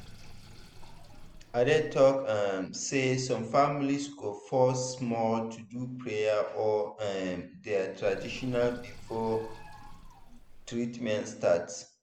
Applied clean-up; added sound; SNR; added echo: none; Sink (filling or washing); 20 dB; none.